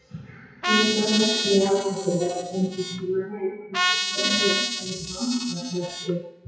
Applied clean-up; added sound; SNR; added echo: classical method WPE with log-MMSE.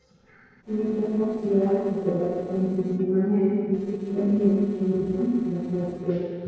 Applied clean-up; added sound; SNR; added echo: neural separator model SepFormer DNS4.